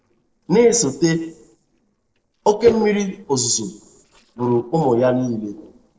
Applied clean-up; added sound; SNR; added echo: neural separator model SepFormer DNS4.